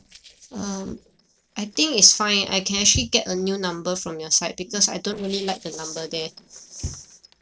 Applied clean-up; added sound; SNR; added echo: neural separator model SepFormer DNS4.